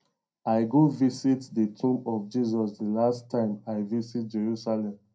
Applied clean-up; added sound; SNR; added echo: none; none; none; reverberation time 0.2 s.